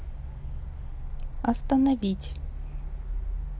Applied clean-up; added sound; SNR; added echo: none; none; none; none.